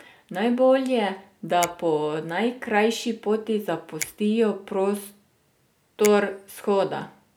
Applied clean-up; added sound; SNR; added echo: none; Finger snapping; 18 dB; none.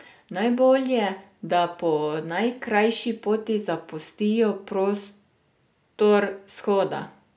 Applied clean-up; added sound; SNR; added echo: none; none; none; none.